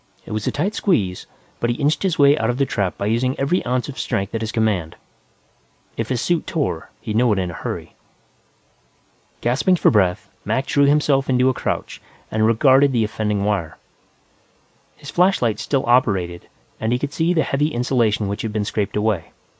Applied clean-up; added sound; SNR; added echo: none; none; none; none.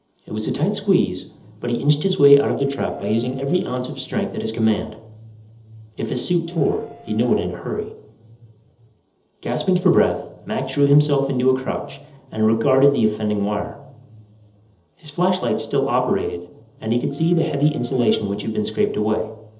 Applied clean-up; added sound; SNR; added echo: neural separator model SepFormer DNS4.